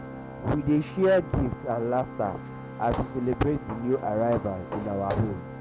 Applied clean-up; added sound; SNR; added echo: none; Walk, footsteps + Organ; 10 dB; none.